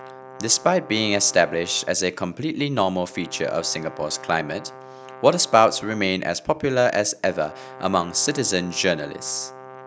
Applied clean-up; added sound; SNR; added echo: none; Brass instrument; 18 dB; none.